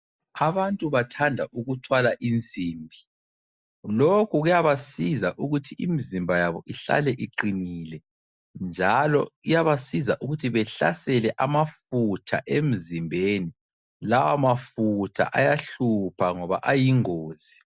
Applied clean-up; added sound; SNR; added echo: none; none; none; none.